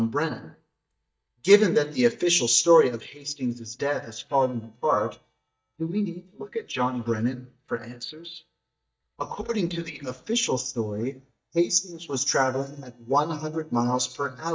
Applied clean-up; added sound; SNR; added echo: neural mask model DeepFilterNet 3.